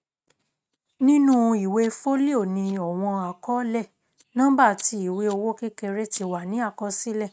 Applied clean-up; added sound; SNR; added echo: neural mask model RNNoise.